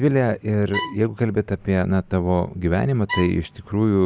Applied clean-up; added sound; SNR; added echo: none; Bowed string instrument; 12 dB; none.